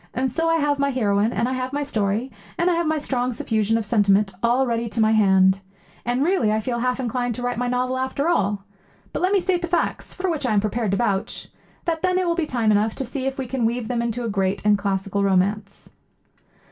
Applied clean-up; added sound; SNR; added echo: none; none; none; reverberation time 0.2 s.